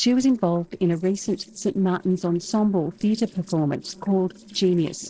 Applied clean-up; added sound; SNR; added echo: neural separator model SepFormer DNS4.